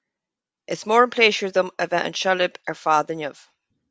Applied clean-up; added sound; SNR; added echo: none; none; none; none.